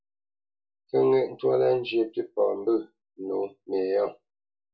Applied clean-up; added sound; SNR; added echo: none; none; none; reverberation time 0.1 s.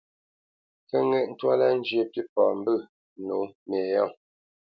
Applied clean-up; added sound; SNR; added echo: none; none; none; none.